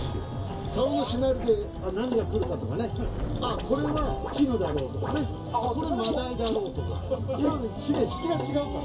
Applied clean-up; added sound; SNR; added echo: none; Thunder / Rain; 12 dB; reverberation time 0.2 s.